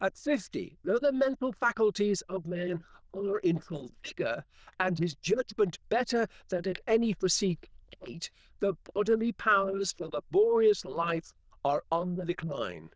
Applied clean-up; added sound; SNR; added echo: neural diffusion model UNIVERSE++.